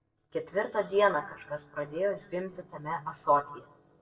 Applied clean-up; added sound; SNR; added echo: neural separator model SepFormer DNS4.